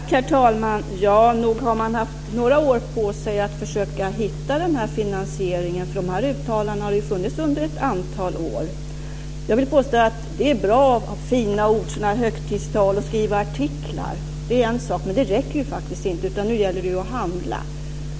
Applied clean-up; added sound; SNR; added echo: none; none; none; none.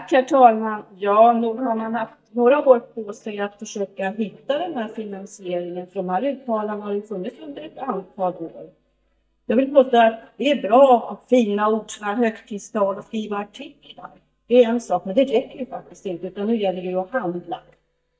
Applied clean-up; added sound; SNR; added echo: neural mask model DeepFilterNet 3.